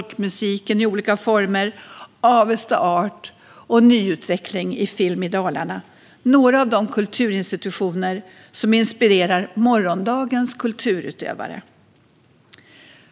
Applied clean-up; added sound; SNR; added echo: none; none; none; none.